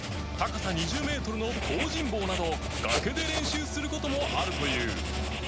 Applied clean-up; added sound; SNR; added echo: none; Musical instrument + Writing; 1 dB; none.